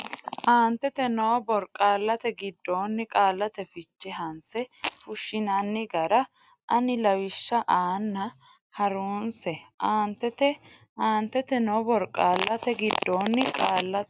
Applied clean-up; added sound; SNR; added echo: none; none; none; none.